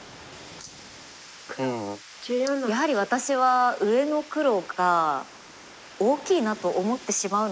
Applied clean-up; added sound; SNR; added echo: neural mask model Resemble Enhance denoiser.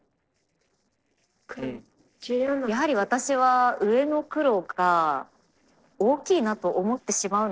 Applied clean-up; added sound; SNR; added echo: neural separator model SepFormer DNS4.